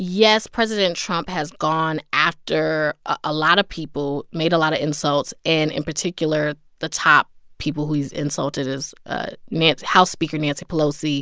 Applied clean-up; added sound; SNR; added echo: none; none; none; none.